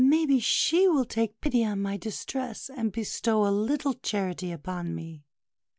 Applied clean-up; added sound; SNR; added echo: none; none; none; none.